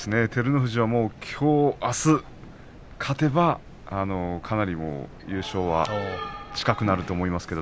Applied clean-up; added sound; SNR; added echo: none; none; none; none.